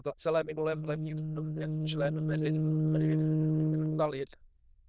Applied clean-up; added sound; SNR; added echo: neural diffusion model UNIVERSE++.